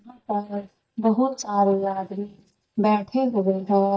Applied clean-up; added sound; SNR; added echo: neural mask model DeepFilterNet 3.